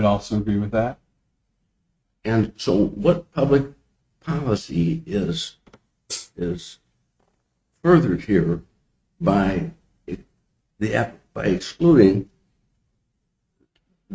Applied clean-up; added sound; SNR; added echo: neural mask model RNNoise.